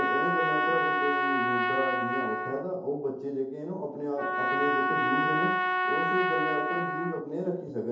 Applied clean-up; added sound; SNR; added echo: none; Trumpet; -3 dB; reverberation time 2.2 s.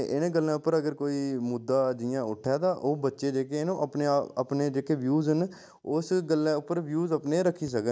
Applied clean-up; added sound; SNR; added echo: none; none; none; none.